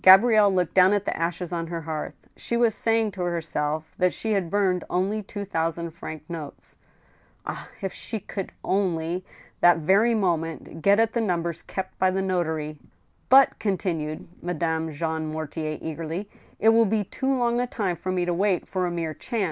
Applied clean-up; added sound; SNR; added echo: none; none; none; none.